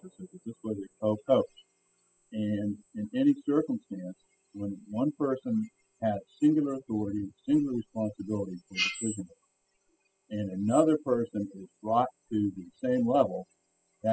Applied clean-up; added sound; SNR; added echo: classical method spectral subtraction.